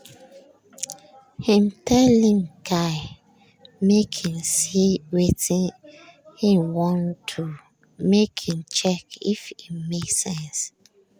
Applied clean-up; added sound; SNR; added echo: none; none; none; none.